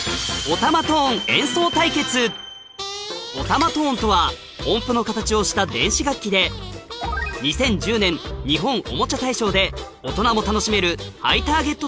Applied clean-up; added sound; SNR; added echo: none; Cutlery, silverware; 16 dB; none.